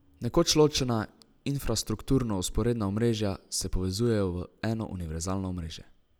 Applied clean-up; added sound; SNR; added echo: none; none; none; none.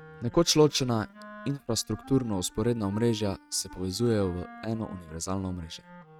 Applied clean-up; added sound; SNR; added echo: neural mask model RNNoise.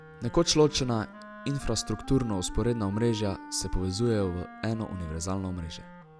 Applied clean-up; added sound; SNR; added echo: none; Wind instrument, woodwind instrument; 16 dB; none.